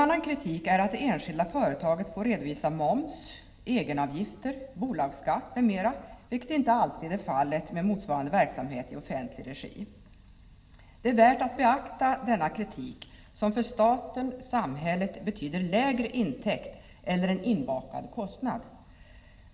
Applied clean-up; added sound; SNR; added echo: none; none; none; reverberation time 1.0 s.